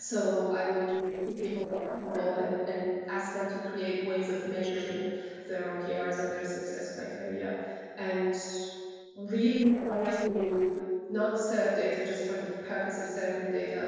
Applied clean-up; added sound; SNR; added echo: neural separator model SepFormer DNS4.